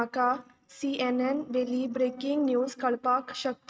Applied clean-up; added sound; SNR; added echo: neural mask model RNNoise.